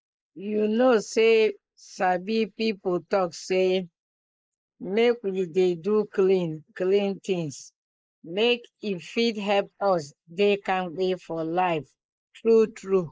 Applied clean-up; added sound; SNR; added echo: neural mask model Resemble Enhance denoiser.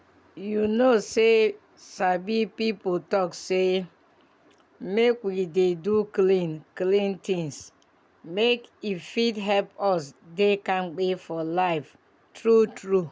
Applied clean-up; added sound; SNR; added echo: none; none; none; none.